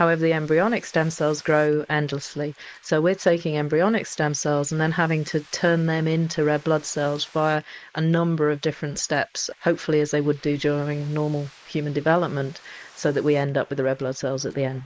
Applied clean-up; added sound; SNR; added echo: neural mask model Resemble Enhance denoiser.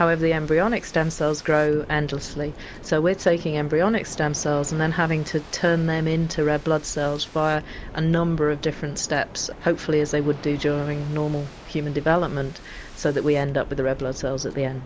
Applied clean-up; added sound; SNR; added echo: none; Waves, surf; 16 dB; none.